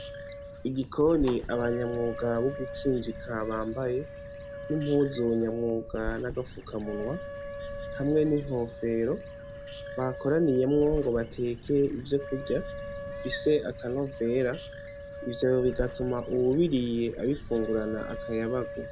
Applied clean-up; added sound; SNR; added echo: none; Wind instrument, woodwind instrument + Bird; 10 dB; none.